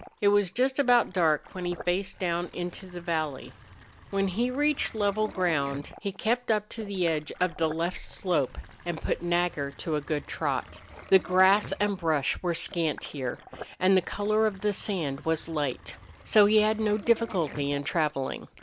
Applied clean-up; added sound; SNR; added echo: none; Sink (filling or washing); 19 dB; none.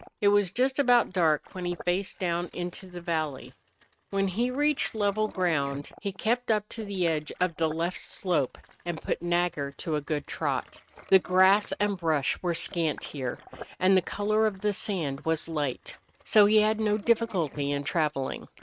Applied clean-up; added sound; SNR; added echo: neural mask model RNNoise.